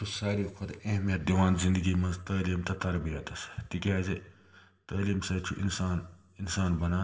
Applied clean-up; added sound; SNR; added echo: none; none; none; reverberation time 0.8 s.